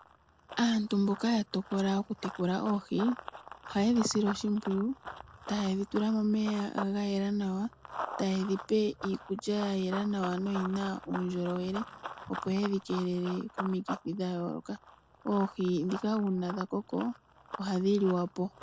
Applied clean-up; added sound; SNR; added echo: none; Run; 13 dB; none.